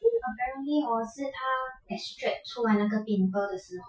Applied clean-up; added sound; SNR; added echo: classical method Wiener filter.